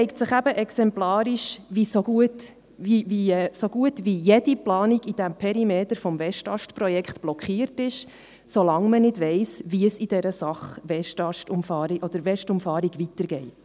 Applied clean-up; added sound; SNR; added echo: none; none; none; none.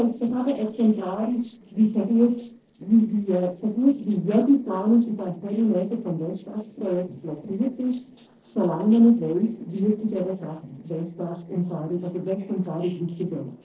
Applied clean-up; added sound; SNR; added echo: neural separator model SepFormer DNS4.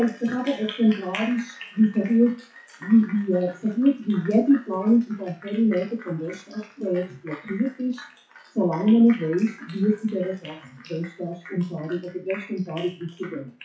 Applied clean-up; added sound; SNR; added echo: classical method WPE with log-MMSE.